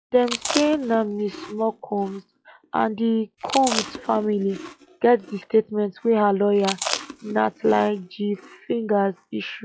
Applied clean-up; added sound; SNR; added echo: classical method log-MMSE.